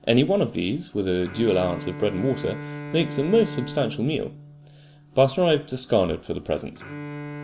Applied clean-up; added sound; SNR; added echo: none; Bowed string instrument; 13 dB; none.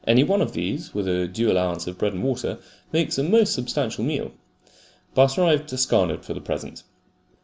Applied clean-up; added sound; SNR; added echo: none; none; none; none.